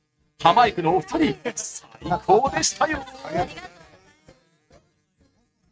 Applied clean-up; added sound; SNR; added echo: neural mask model RNNoise.